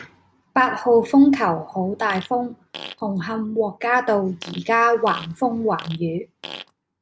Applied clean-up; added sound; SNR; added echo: none; Fart; 18 dB; none.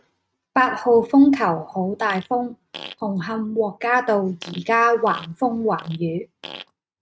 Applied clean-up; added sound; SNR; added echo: neural mask model RNNoise.